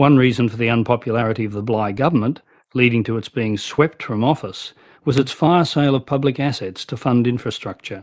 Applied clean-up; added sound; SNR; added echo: neural mask model Resemble Enhance denoiser.